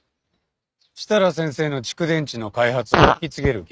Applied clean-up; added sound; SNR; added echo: neural mask model RNNoise.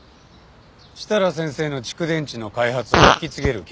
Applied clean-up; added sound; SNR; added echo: none; Fart; -5 dB; none.